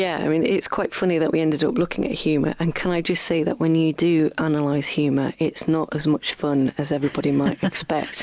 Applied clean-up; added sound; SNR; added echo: none; Wind; 19 dB; none.